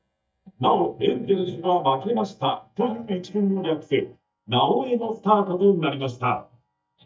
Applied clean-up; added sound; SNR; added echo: neural mask model DeepFilterNet 3.